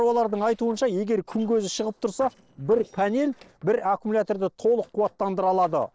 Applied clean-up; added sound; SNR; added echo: neural separator model SepFormer DNS4.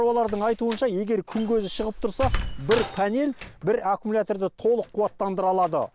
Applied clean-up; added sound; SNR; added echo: none; Slam + Slam; 10 dB; none.